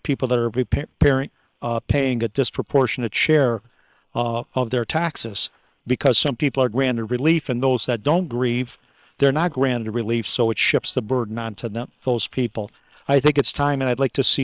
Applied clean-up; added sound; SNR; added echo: neural separator model SepFormer WHAM!.